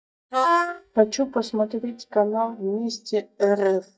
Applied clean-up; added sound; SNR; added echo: neural mask model DeepFilterNet 3.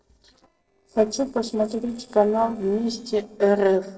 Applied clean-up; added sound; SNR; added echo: neural separator model SepFormer DNS4.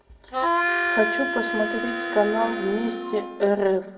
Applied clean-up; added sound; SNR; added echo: none; Harmonica; 1 dB; reverberation time 1.1 s.